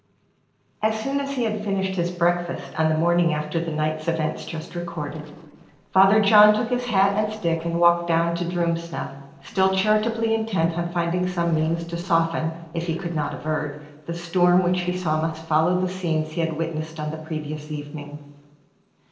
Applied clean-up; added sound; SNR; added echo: neural separator model SepFormer DNS4.